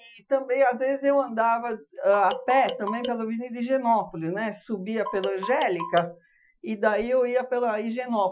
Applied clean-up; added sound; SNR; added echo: classical method Wiener filter.